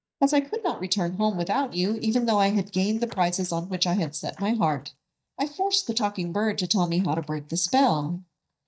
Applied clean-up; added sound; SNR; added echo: neural mask model DeepFilterNet 3.